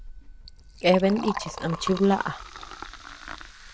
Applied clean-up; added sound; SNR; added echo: none; Liquid; 11 dB; none.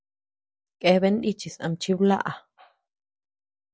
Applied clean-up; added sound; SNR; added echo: none; none; none; none.